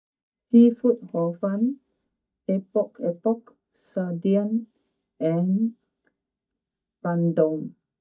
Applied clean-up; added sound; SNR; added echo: neural mask model DeepFilterNet 3.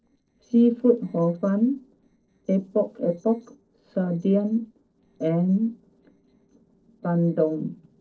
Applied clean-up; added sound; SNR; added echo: neural separator model SepFormer DNS4.